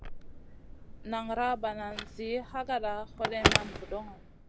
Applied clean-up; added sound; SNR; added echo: none; Telephone; -1 dB; none.